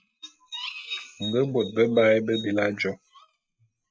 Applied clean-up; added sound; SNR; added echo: neural mask model RNNoise.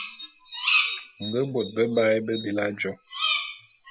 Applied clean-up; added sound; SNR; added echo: none; Bird vocalization, bird call, bird song; 2 dB; none.